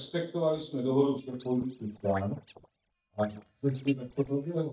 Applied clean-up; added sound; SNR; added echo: neural mask model DeepFilterNet 3.